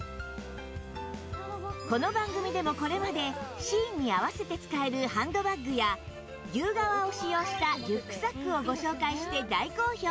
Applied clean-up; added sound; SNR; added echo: none; none; none; none.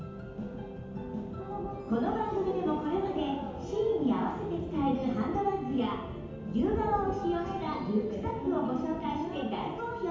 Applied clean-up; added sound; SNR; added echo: none; Thunder; 11 dB; reverberation time 1.0 s.